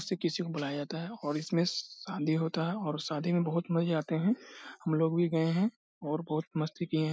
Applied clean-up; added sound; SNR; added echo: neural mask model Resemble Enhance denoiser.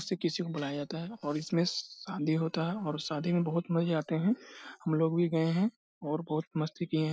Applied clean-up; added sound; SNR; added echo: neural separator model SepFormer DNS4.